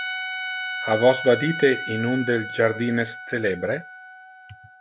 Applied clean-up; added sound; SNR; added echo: none; Trumpet; 8 dB; none.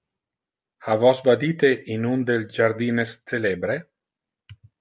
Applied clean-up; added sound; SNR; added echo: none; none; none; none.